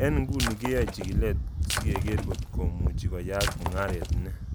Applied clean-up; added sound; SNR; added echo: none; Shatter; 9 dB; none.